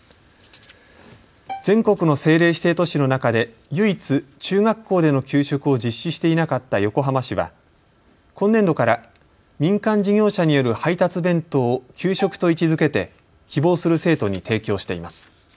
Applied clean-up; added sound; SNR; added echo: none; Bowed string instrument; 19 dB; none.